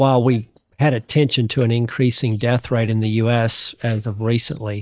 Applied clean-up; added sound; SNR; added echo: neural mask model DeepFilterNet 3.